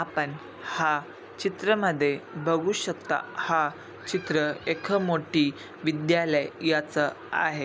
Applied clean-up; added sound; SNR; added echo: none; none; none; none.